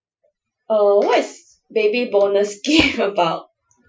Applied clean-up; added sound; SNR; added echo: classical method Wiener filter.